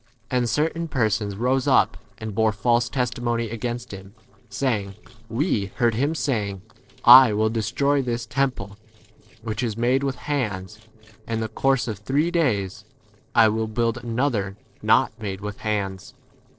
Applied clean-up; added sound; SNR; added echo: neural separator model SepFormer DNS4.